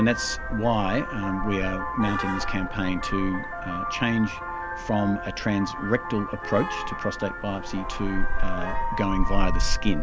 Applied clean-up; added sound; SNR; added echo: none; Vehicle horn, car horn, honking; -1 dB; none.